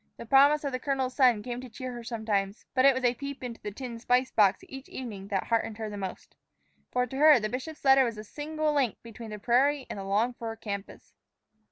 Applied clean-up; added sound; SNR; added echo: none; none; none; none.